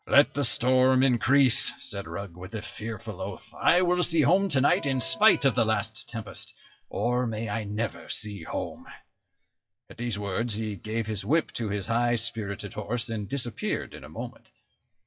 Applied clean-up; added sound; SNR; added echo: classical method WPE with log-MMSE.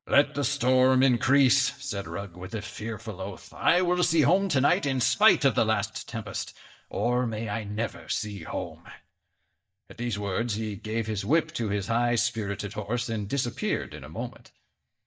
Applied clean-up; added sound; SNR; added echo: neural mask model DeepFilterNet 3.